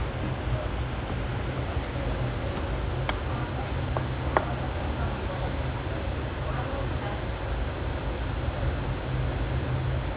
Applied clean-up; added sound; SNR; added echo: none; none; none; none.